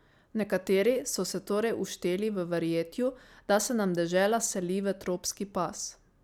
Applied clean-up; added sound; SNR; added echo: none; none; none; none.